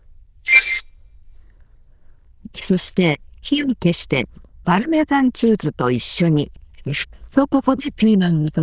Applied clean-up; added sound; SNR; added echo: neural diffusion model UNIVERSE++.